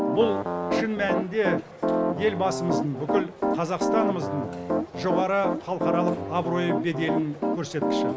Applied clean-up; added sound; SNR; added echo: none; Piano; -1 dB; none.